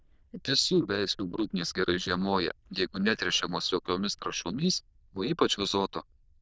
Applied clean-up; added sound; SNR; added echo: neural diffusion model UNIVERSE++.